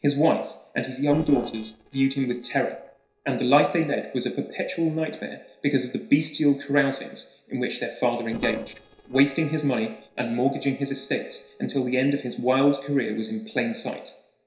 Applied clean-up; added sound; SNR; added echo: neural separator model SepFormer DNS4.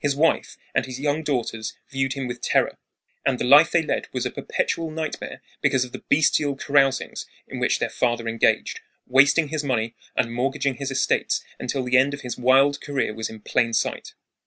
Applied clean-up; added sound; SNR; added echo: none; none; none; none.